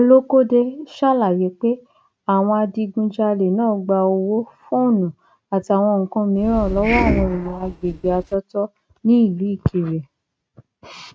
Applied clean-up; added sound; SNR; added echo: neural mask model RNNoise.